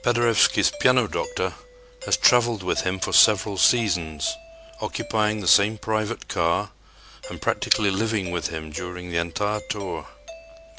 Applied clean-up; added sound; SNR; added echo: none; Doorbell; 18 dB; none.